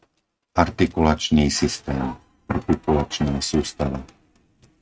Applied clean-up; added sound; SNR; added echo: neural mask model RNNoise.